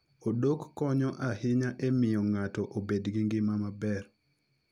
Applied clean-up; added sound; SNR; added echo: none; none; none; none.